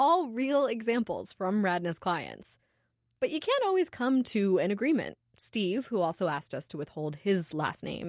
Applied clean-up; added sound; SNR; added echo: none; none; none; none.